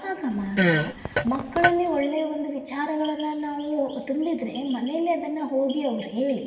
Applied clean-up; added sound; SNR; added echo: none; Fart; 0 dB; reverberation time 2.2 s.